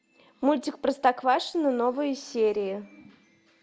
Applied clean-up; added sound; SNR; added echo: none; none; none; none.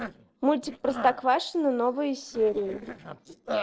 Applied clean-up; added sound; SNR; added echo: neural separator model SepFormer DNS4.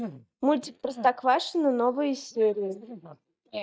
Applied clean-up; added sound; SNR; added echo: neural mask model DeepFilterNet 3.